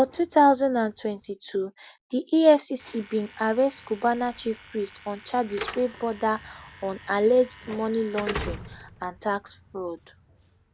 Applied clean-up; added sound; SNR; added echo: none; Slam / Alarm; 16 dB; none.